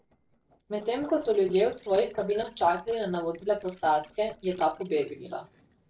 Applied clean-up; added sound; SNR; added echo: neural separator model SepFormer DNS4.